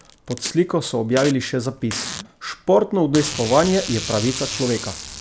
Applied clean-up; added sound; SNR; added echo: none; Packing tape, duct tape; 11 dB; none.